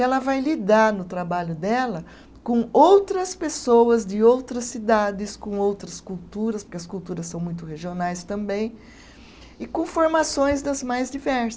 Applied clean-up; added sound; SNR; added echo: none; none; none; none.